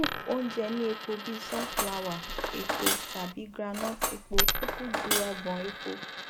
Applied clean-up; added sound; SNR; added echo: none; Cutlery, silverware + Coin (dropping); -3 dB; none.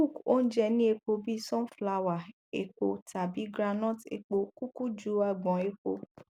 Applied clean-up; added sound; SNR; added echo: none; none; none; none.